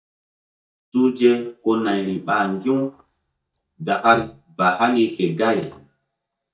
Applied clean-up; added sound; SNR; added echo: neural mask model DeepFilterNet 3.